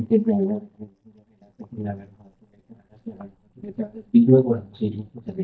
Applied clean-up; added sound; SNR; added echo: neural mask model DeepFilterNet 3.